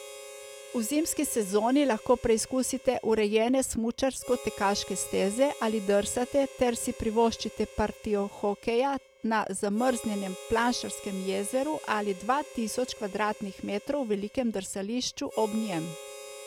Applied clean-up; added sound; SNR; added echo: none; Harmonica; 17 dB; none.